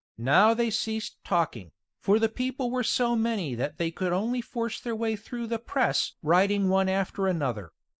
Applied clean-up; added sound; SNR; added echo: neural mask model Resemble Enhance denoiser.